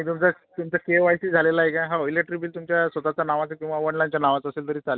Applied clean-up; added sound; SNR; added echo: none; none; none; none.